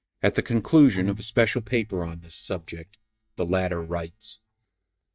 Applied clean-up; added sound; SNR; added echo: neural mask model DeepFilterNet 3.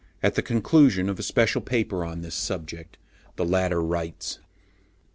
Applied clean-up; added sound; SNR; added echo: none; none; none; none.